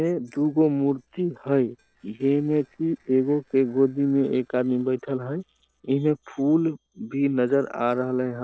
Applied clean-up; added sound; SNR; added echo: neural separator model SepFormer DNS4.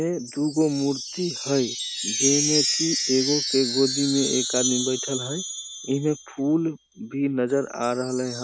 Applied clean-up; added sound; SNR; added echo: none; Wind chime; 4 dB; none.